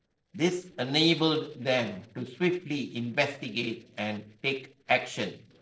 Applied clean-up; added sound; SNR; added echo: neural separator model SepFormer DNS4.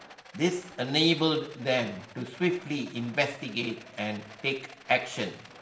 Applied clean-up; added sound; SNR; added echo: none; Rattle; 19 dB; reverberation time 0.6 s.